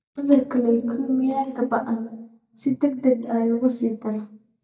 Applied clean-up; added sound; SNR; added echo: neural mask model DeepFilterNet 3.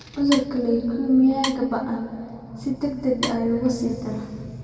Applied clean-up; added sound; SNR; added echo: none; Wood; 12 dB; reverberation time 2.2 s.